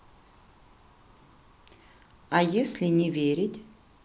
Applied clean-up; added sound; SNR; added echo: none; none; none; none.